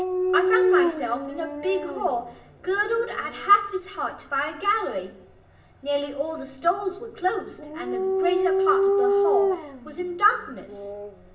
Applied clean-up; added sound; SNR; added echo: none; Dog; 0 dB; reverberation time 0.7 s.